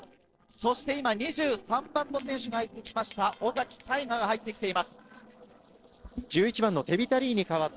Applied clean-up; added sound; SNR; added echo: neural separator model SepFormer DNS4.